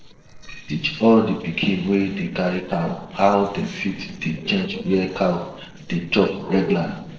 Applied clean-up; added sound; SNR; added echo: neural separator model SepFormer DNS4.